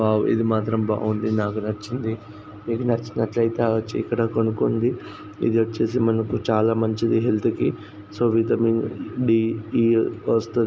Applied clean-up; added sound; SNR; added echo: none; none; none; none.